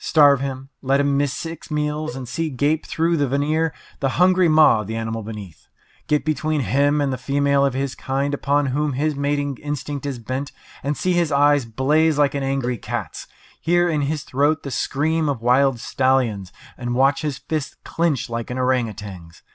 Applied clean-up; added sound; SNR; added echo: none; Cowbell; 18 dB; none.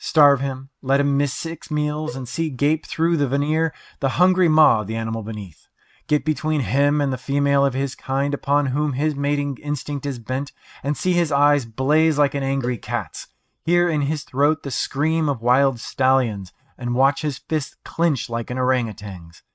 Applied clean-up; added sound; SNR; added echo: neural mask model RNNoise.